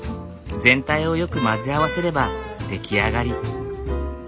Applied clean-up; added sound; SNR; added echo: none; none; none; none.